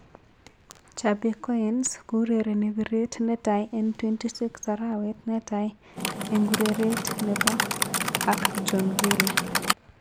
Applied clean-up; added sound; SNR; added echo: none; Typing; 0 dB; none.